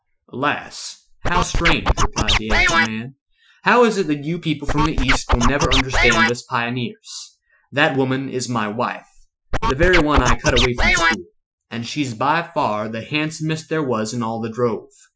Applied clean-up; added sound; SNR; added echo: classical method Wiener filter.